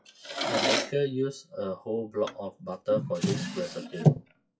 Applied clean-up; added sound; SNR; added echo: classical method WPE with log-MMSE.